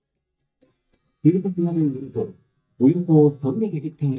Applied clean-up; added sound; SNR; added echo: neural mask model DeepFilterNet 3.